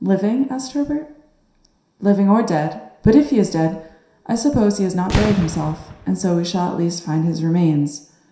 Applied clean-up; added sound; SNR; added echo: none; Fireworks; 7 dB; reverberation time 0.7 s.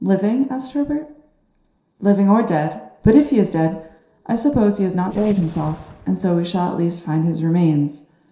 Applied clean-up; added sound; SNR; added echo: neural separator model SepFormer DNS4.